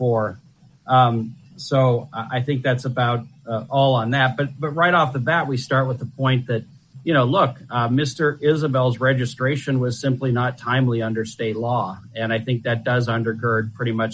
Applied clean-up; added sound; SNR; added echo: none; none; none; none.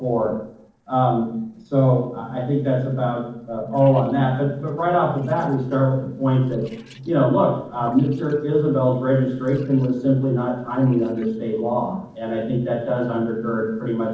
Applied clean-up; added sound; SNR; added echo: neural separator model SepFormer DNS4.